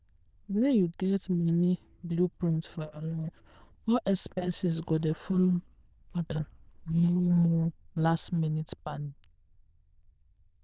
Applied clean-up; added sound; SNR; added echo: neural diffusion model UNIVERSE++.